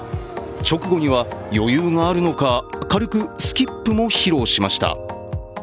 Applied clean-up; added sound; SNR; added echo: none; none; none; none.